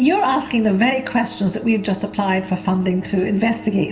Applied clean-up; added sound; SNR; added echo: none; Bowed string instrument; 18 dB; reverberation time 1.4 s.